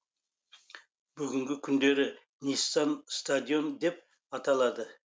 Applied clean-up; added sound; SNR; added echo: none; none; none; none.